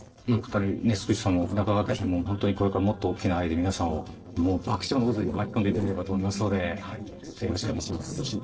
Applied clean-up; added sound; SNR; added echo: neural separator model SepFormer DNS4.